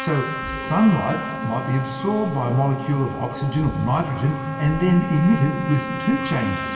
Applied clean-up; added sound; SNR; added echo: none; Trumpet; 9 dB; reverberation time 2.5 s.